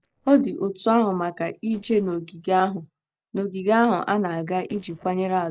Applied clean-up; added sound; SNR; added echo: neural separator model SepFormer DNS4.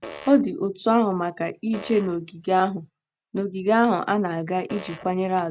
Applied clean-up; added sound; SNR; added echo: none; Fart; 15 dB; none.